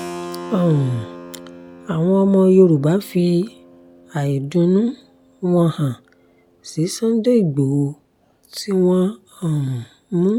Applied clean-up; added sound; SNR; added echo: none; Keyboard (musical); 20 dB; none.